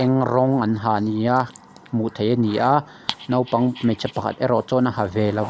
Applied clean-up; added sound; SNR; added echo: none; Zipper (clothing) + Dog; 19 dB; none.